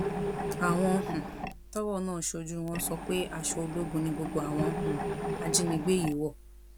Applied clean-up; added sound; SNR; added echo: none; Mechanisms; 4 dB; none.